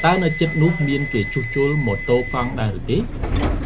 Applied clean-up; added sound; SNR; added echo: none; Subway, metro, underground; 5 dB; none.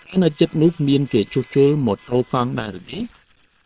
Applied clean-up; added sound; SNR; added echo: neural separator model SepFormer WHAM!.